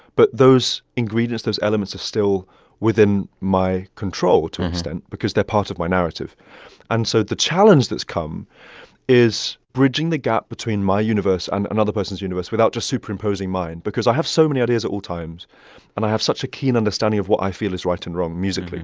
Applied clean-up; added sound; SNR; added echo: none; none; none; none.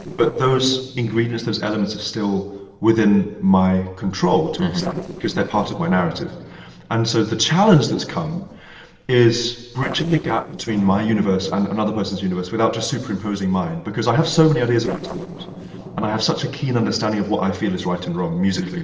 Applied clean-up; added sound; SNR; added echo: neural separator model SepFormer DNS4.